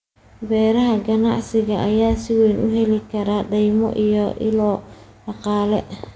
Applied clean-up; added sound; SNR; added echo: none; none; none; none.